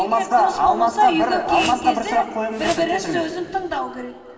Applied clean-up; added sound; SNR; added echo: none; Whoosh, swoosh, swish; 13 dB; reverberation time 2.7 s.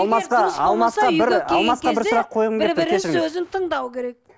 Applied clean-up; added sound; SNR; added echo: none; none; none; none.